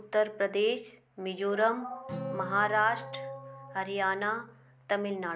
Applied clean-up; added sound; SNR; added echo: none; Acoustic guitar; 17 dB; none.